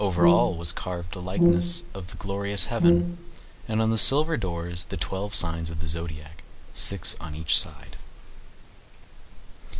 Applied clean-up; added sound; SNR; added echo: none; Brass instrument; -3 dB; none.